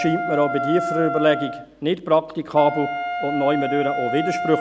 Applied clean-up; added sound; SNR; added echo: none; Wind instrument, woodwind instrument; 5 dB; none.